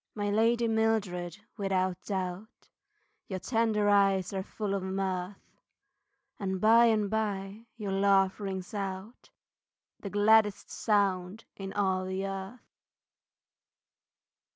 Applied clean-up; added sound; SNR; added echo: none; none; none; none.